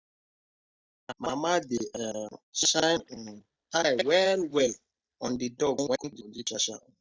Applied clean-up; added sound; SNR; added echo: neural mask model DeepFilterNet 3.